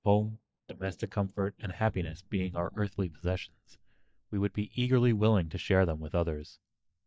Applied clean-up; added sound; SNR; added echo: neural mask model DeepFilterNet 3.